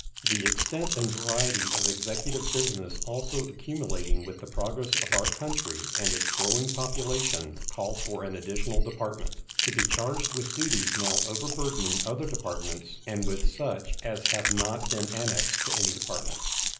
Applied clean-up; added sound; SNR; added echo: none; Chewing, mastication; -4 dB; reverberation time 0.5 s.